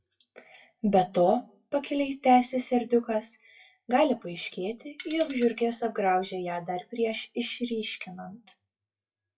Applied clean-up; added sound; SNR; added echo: classical method WPE with log-MMSE.